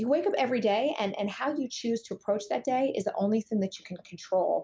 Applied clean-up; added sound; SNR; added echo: none; none; none; none.